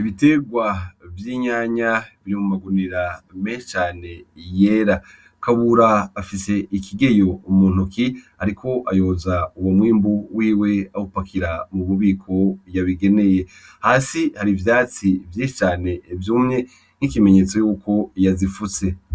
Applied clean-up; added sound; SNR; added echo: none; none; none; none.